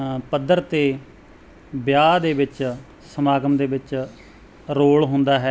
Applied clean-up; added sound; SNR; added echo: none; none; none; none.